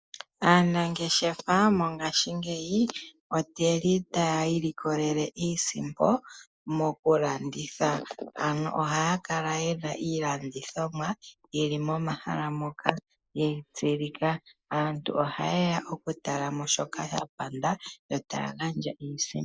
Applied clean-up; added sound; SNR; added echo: neural mask model Resemble Enhance denoiser.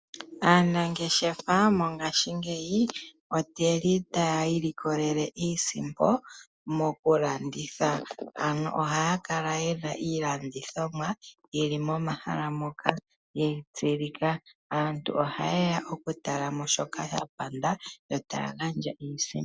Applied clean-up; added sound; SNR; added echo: none; none; none; none.